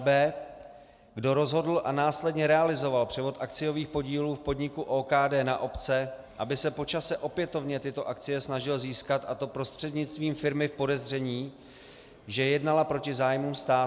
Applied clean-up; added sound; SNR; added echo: none; none; none; none.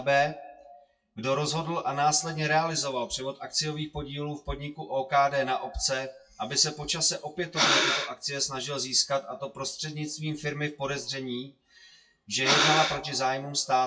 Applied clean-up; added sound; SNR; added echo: classical method WPE with log-MMSE.